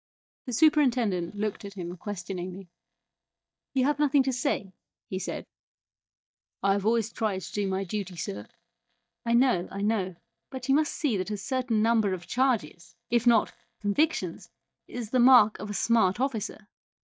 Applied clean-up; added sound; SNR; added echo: neural mask model DeepFilterNet 3.